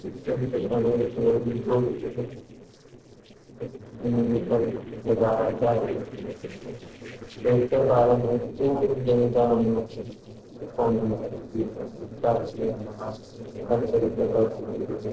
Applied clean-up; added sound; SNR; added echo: neural separator model SepFormer DNS4.